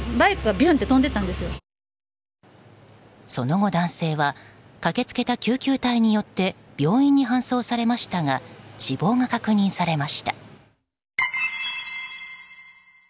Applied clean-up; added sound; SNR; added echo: none; none; none; none.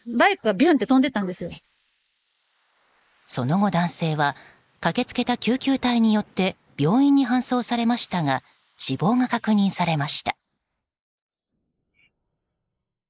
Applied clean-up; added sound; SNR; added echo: neural mask model Resemble Enhance denoiser.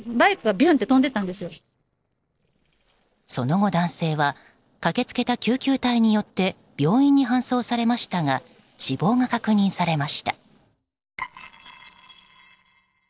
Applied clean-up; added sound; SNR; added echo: neural separator model SepFormer DNS4.